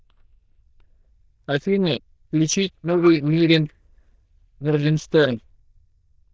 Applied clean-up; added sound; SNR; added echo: neural diffusion model UNIVERSE++.